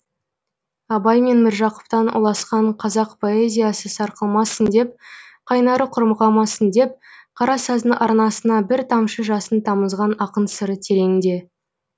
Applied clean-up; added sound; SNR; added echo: none; none; none; none.